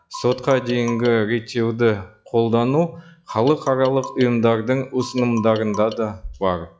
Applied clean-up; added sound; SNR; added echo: classical method log-MMSE.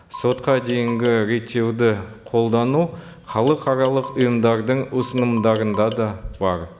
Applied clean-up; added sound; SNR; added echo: none; Marimba, xylophone; 15 dB; none.